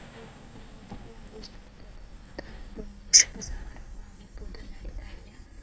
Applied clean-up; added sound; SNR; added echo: neural mask model DeepFilterNet 3.